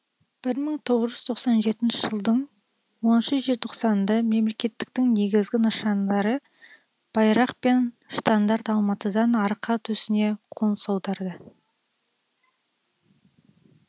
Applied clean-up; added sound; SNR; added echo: none; none; none; none.